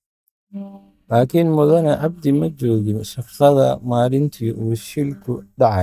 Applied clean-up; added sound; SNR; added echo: neural mask model DeepFilterNet 3.